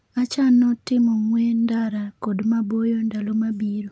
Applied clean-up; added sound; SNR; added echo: none; none; none; none.